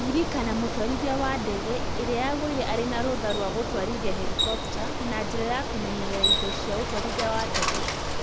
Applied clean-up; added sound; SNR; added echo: none; Bicycle; -2 dB; none.